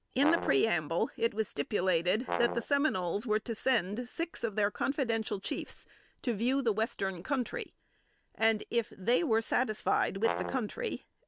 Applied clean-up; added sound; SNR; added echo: none; Brass instrument; 7 dB; none.